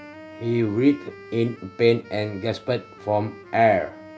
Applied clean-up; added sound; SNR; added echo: none; Wind instrument, woodwind instrument; 20 dB; none.